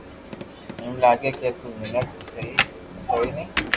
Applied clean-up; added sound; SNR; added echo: none; Computer keyboard; 4 dB; none.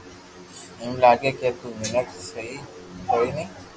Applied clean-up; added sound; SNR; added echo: none; none; none; none.